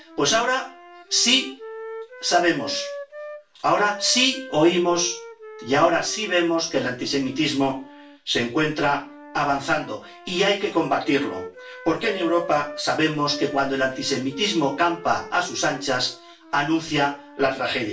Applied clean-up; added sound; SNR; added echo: none; Wind instrument, woodwind instrument; 16 dB; reverberation time 0.3 s.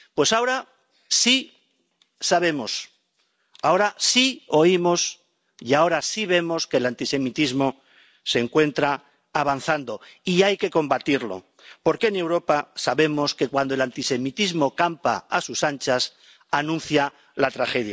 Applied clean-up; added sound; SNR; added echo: none; none; none; none.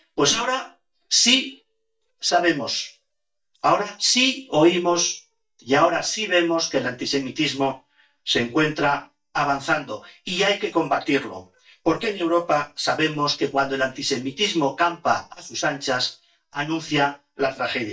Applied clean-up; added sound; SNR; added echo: neural mask model DeepFilterNet 3.